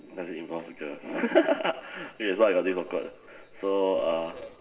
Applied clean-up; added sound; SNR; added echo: none; none; none; reverberation time 1.7 s.